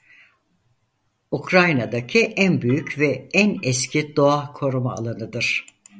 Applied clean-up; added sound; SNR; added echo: none; none; none; none.